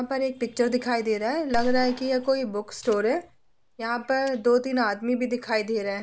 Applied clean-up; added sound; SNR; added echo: none; Gunshot, gunfire; 12 dB; none.